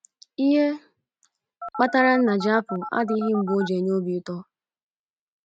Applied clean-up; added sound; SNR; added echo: neural mask model RNNoise.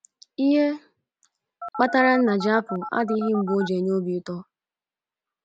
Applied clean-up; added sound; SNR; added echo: none; Telephone; 10 dB; none.